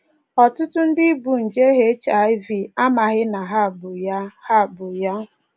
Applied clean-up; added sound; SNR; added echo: none; none; none; none.